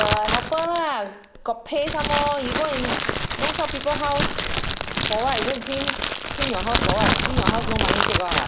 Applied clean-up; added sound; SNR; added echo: none; Crackle; -2 dB; none.